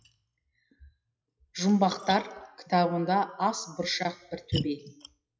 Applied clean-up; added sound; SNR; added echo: classical method WPE with log-MMSE.